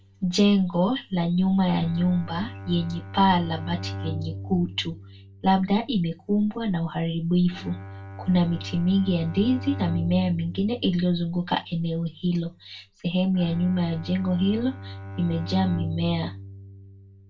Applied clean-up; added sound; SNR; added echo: none; Bowed string instrument; 13 dB; reverberation time 0.2 s.